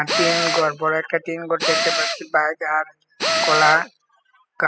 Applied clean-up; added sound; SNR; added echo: classical method spectral subtraction.